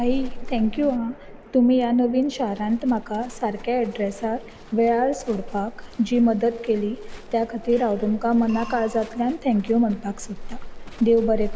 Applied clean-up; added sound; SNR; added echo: none; Livestock, farm animals, working animals; 12 dB; none.